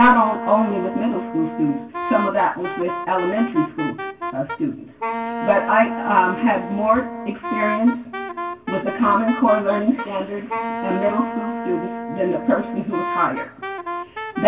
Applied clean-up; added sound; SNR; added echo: none; Wind instrument, woodwind instrument; 7 dB; reverberation time 0.2 s.